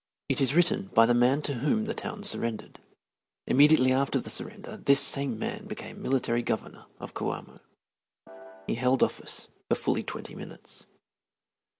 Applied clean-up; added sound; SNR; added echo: none; Piano; 16 dB; none.